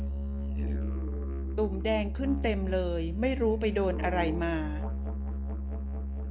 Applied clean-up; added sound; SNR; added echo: none; Musical instrument; 0 dB; none.